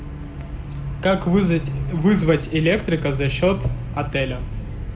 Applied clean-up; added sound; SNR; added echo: none; none; none; reverberation time 1.1 s.